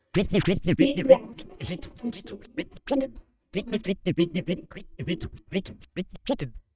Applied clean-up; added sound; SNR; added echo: neural mask model DeepFilterNet 3.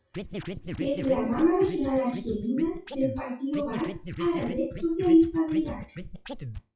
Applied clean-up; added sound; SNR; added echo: classical method WPE with log-MMSE.